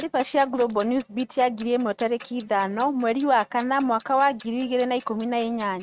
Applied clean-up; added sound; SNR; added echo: neural mask model RNNoise.